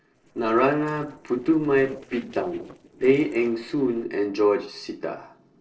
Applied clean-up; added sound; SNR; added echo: neural separator model SepFormer DNS4.